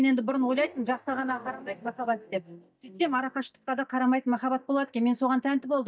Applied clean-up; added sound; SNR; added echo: neural mask model DeepFilterNet 3.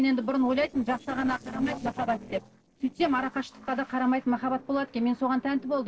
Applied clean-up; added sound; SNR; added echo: neural separator model SepFormer DNS4.